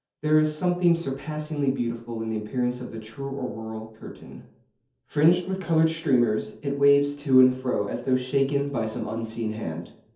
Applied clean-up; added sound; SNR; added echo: none; none; none; reverberation time 0.5 s.